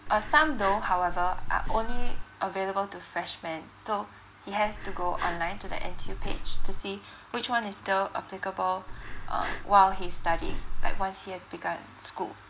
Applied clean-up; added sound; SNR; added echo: none; Breathing; -3 dB; none.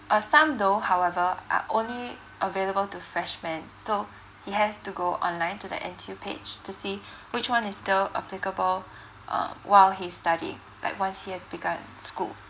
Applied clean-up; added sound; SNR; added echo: none; none; none; none.